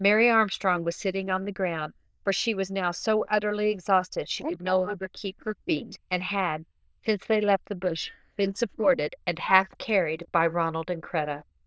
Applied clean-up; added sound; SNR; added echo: neural diffusion model UNIVERSE++.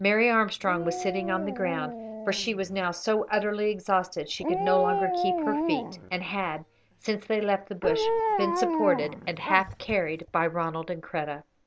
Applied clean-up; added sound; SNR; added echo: none; Dog; 4 dB; none.